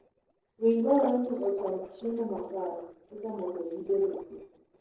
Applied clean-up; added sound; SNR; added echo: neural separator model SepFormer DNS4.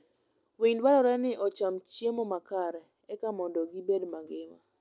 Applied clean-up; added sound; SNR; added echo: none; none; none; none.